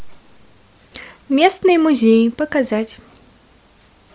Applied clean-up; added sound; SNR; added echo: none; none; none; none.